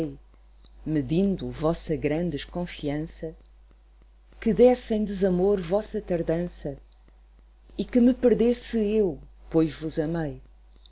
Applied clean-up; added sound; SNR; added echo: none; none; none; none.